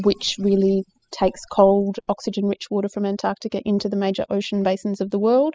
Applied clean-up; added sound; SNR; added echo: classical method spectral subtraction.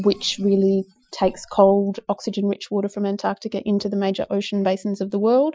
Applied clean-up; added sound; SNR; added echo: classical method Wiener filter.